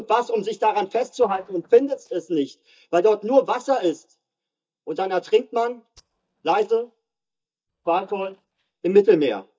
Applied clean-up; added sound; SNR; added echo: neural mask model DeepFilterNet 3.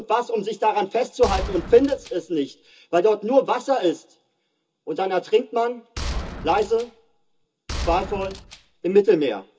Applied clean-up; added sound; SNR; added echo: none; Gunshot, gunfire; 10 dB; reverberation time 0.2 s.